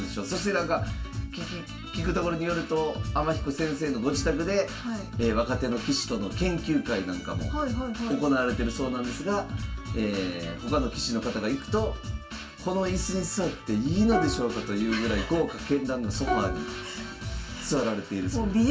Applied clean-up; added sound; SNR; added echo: none; Plucked string instrument; 8 dB; reverberation time 0.2 s.